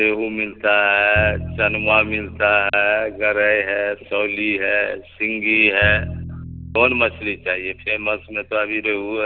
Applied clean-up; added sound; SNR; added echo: none; Bowed string instrument; 14 dB; none.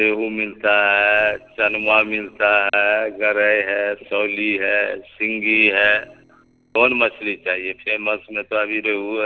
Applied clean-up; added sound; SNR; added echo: neural separator model SepFormer DNS4.